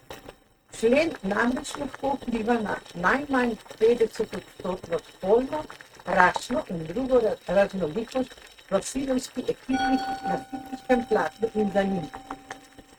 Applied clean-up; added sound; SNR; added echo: neural mask model RNNoise.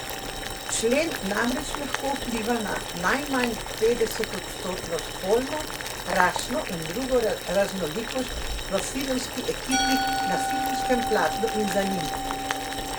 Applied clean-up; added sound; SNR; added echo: none; Boiling + Musical instrument; 2 dB; none.